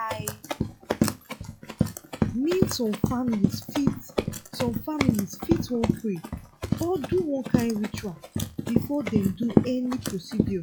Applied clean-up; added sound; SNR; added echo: classical method log-MMSE.